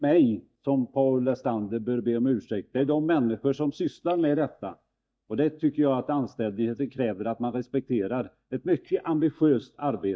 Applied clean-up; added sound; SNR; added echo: neural mask model DeepFilterNet 3.